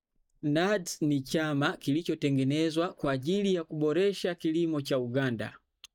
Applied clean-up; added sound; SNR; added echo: neural mask model DeepFilterNet 3.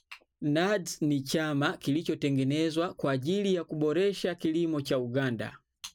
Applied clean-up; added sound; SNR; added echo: none; none; none; none.